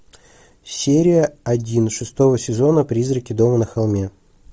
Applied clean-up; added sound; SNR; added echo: none; none; none; none.